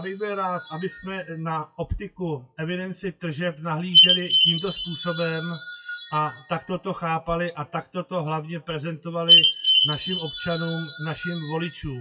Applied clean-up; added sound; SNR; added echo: classical method WPE with log-MMSE.